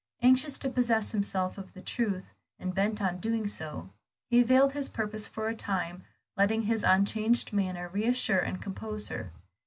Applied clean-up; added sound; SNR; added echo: none; none; none; none.